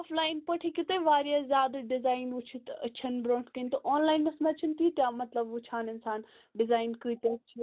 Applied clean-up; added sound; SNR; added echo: none; none; none; none.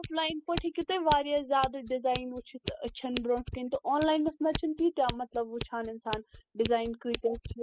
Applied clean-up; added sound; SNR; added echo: classical method spectral subtraction.